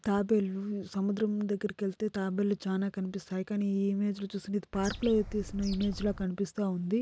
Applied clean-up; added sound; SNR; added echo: none; Bird; 10 dB; none.